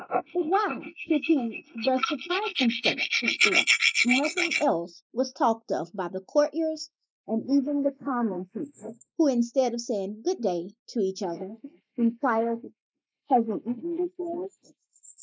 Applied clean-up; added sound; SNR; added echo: neural mask model Resemble Enhance denoiser.